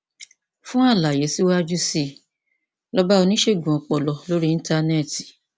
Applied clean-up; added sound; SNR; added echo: none; none; none; none.